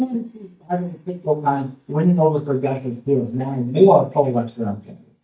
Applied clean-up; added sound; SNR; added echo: neural mask model DeepFilterNet 3.